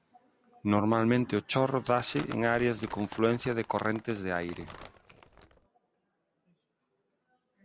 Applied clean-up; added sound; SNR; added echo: none; Crumpling, crinkling; 16 dB; none.